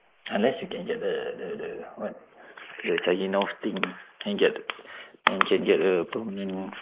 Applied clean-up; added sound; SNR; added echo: neural mask model Resemble Enhance denoiser.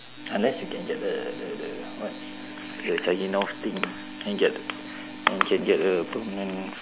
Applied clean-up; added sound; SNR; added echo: none; Organ; 12 dB; none.